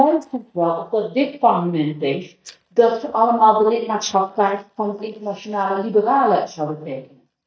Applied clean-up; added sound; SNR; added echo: neural mask model DeepFilterNet 3.